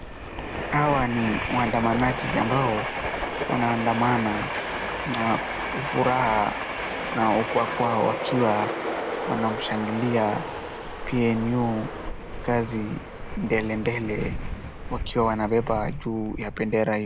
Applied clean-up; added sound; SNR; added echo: none; Train; 5 dB; none.